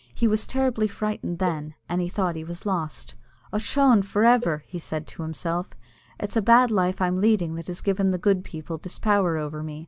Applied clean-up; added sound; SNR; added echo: none; Cowbell; 18 dB; none.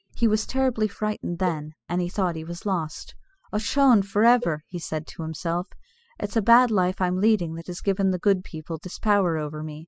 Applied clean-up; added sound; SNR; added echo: classical method spectral subtraction.